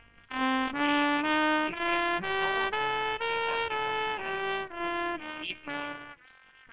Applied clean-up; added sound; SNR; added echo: neural separator model SepFormer WHAMR!.